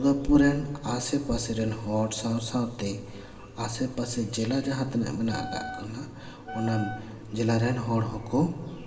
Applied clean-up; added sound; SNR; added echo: none; Wind instrument, woodwind instrument; 12 dB; reverberation time 2.2 s.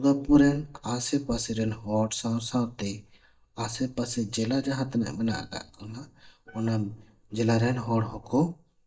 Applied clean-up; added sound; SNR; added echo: neural mask model DeepFilterNet 3.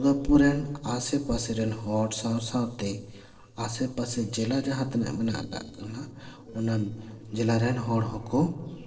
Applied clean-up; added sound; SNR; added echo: neural separator model SepFormer DNS4.